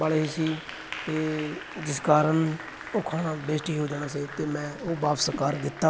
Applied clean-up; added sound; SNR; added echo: none; Applause + Whoosh, swoosh, swish; 13 dB; none.